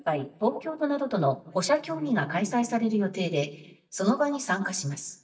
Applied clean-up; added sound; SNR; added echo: neural mask model DeepFilterNet 3.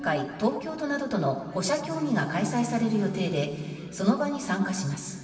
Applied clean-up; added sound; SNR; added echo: none; Wind instrument, woodwind instrument; 14 dB; reverberation time 2.6 s.